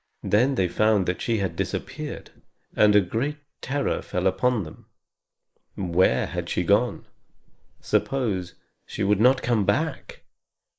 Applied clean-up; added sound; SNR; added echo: neural mask model Resemble Enhance denoiser.